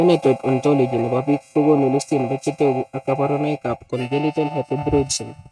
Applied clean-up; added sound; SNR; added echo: neural mask model RNNoise.